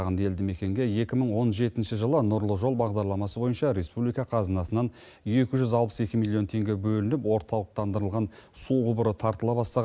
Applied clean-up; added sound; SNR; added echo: none; none; none; none.